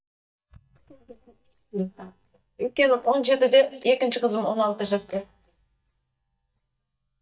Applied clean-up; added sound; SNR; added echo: neural mask model DeepFilterNet 3.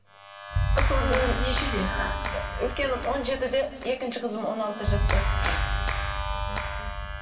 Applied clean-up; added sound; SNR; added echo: none; Clapping; -3 dB; reverberation time 2.5 s.